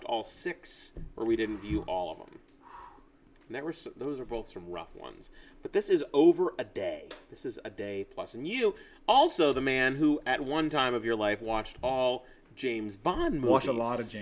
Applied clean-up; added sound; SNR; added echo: none; none; none; none.